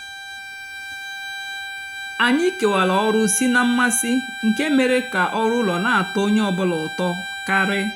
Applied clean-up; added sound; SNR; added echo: none; Bowed string instrument; 10 dB; none.